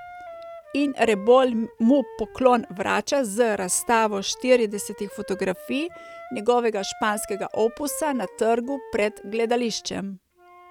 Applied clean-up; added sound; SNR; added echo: none; Wind instrument, woodwind instrument; 19 dB; none.